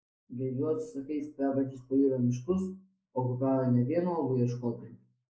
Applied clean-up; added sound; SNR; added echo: neural mask model Resemble Enhance denoiser.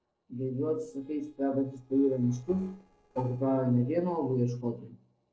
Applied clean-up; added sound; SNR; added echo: neural separator model SepFormer DNS4.